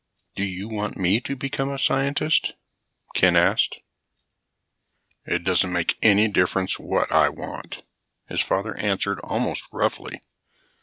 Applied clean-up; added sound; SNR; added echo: none; none; none; none.